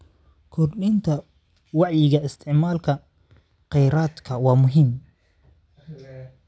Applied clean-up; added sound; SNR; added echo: none; none; none; none.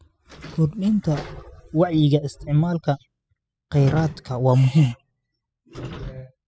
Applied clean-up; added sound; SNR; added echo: classical method spectral subtraction.